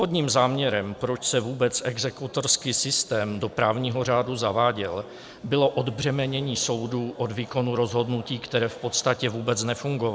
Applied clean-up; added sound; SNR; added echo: none; none; none; none.